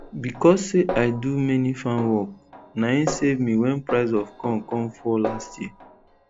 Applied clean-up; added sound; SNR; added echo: none; Snare drum; 13 dB; none.